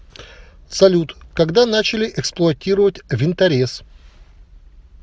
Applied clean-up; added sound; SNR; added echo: none; none; none; none.